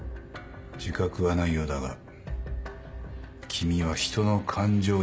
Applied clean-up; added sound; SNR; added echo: none; none; none; none.